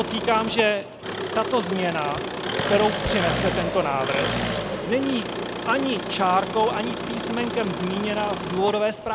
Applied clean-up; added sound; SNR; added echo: none; Engine; 3 dB; none.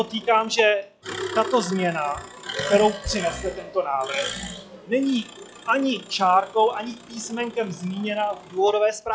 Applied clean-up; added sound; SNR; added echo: classical method log-MMSE.